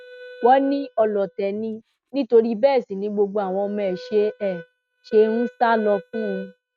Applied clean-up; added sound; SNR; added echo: neural mask model RNNoise.